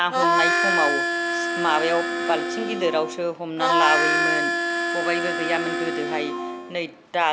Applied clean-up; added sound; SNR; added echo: none; Harmonica; -3 dB; none.